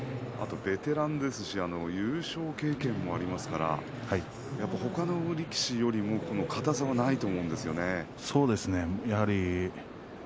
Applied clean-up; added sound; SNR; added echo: none; Motorcycle; 18 dB; none.